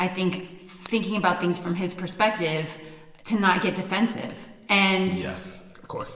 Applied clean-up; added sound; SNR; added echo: none; Shatter; 20 dB; reverberation time 1.2 s.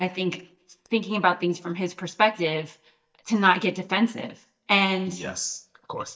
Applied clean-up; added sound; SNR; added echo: neural mask model DeepFilterNet 3.